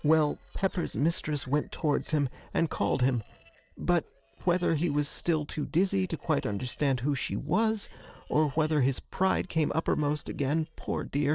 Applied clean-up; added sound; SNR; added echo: neural separator model SepFormer DNS4.